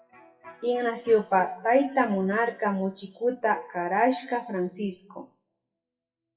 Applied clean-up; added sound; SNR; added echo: classical method WPE with log-MMSE.